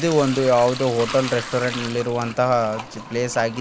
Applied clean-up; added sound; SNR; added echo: none; Sink (filling or washing) / Liquid; 13 dB; none.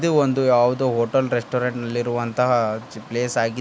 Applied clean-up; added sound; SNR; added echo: none; none; none; none.